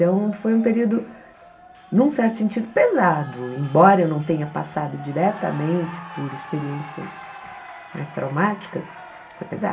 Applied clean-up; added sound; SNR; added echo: none; Cheering; 18 dB; reverberation time 0.2 s.